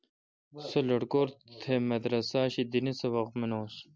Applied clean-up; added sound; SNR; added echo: none; none; none; none.